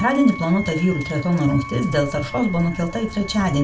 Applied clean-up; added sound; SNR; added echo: none; Wind instrument, woodwind instrument; 14 dB; reverberation time 0.2 s.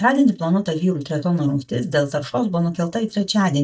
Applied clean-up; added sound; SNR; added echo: neural mask model DeepFilterNet 3.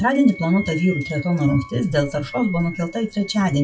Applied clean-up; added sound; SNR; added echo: classical method WPE with log-MMSE.